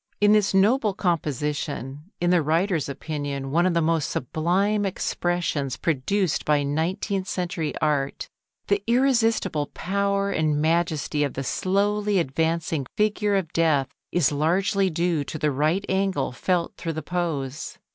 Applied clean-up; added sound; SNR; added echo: none; none; none; none.